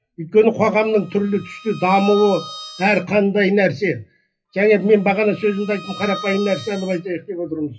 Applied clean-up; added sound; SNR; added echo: classical method WPE with log-MMSE.